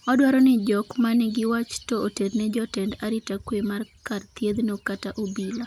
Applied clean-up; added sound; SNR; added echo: none; none; none; none.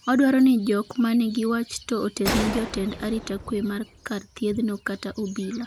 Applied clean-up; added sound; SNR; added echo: none; Gunshot, gunfire; 9 dB; none.